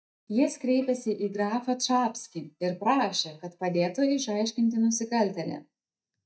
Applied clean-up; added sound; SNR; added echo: neural mask model DeepFilterNet 3.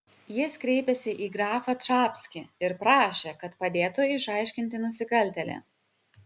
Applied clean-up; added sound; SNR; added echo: none; none; none; none.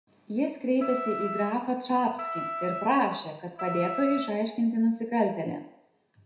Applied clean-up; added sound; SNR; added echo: none; Wind instrument, woodwind instrument; 8 dB; reverberation time 0.5 s.